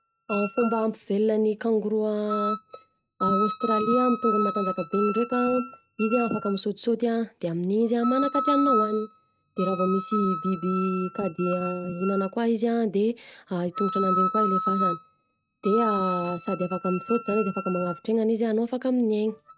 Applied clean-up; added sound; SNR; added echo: neural mask model RNNoise.